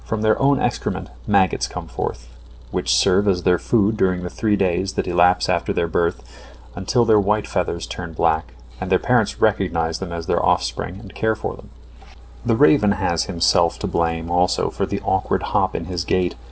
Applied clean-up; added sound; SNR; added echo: none; none; none; none.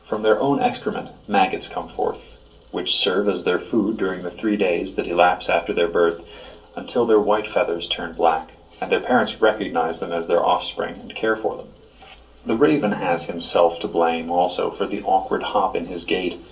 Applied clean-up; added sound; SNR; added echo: none; none; none; reverberation time 0.2 s.